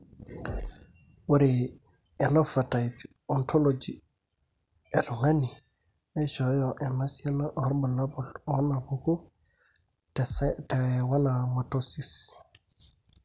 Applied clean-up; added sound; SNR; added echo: none; Bass drum; 10 dB; none.